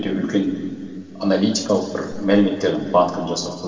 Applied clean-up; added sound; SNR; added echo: none; none; none; reverberation time 2.4 s.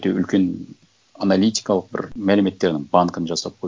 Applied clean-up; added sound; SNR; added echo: none; none; none; none.